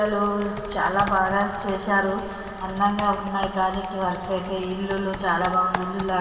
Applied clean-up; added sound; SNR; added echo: none; Computer keyboard; 12 dB; reverberation time 2.4 s.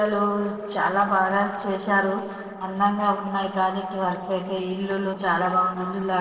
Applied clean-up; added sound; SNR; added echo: neural separator model SepFormer DNS4.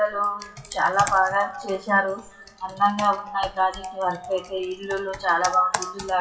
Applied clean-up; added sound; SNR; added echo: classical method WPE with log-MMSE.